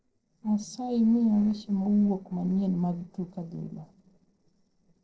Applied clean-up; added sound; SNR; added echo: neural separator model SepFormer DNS4.